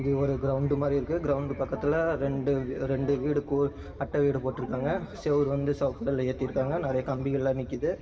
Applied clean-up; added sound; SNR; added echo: none; Aircraft; 16 dB; reverberation time 3.0 s.